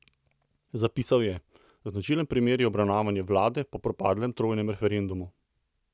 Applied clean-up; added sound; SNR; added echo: none; none; none; none.